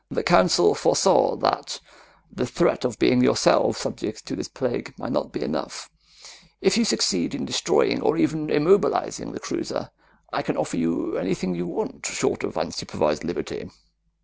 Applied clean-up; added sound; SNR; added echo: none; none; none; none.